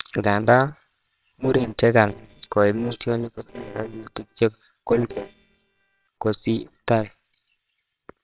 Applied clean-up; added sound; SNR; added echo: neural separator model SepFormer WHAMR!.